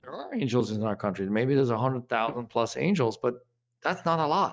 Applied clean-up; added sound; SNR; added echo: neural mask model DeepFilterNet 3.